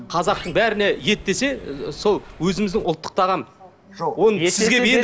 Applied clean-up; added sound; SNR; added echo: none; Sliding door; 19 dB; none.